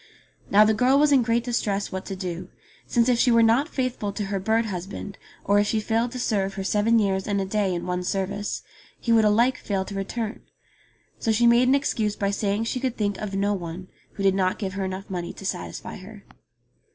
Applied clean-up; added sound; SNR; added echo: none; none; none; none.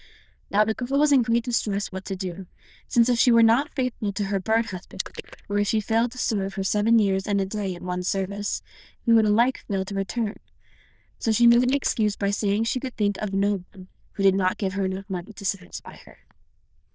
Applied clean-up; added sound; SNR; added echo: neural diffusion model UNIVERSE++.